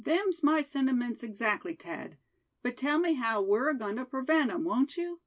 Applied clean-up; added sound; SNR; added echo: none; none; none; none.